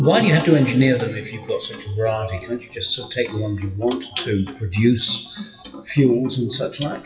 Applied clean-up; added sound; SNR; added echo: classical method WPE with log-MMSE.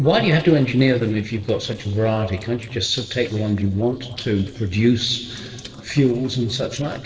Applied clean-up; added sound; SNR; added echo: neural separator model SepFormer DNS4.